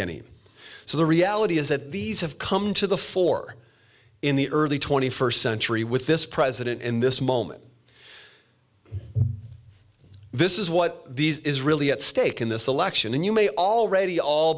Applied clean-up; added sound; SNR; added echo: none; none; none; none.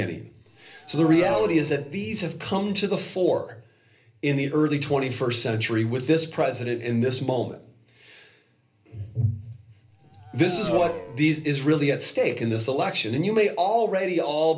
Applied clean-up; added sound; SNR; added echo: none; Race car, auto racing; 8 dB; reverberation time 0.3 s.